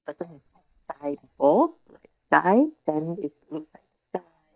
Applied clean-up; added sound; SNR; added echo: neural mask model DeepFilterNet 3.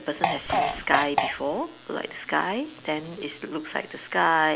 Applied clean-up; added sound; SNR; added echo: none; Fart; 0 dB; none.